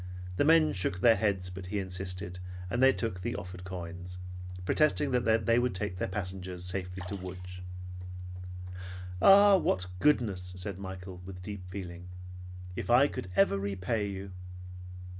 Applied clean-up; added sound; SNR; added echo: none; Sink (filling or washing) / Water / Splash, splatter; 18 dB; none.